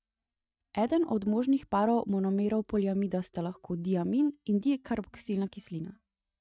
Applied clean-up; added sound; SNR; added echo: neural mask model DeepFilterNet 3.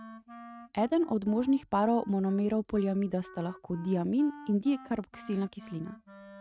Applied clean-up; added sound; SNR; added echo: neural mask model RNNoise.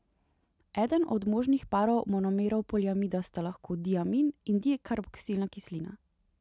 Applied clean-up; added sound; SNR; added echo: none; none; none; none.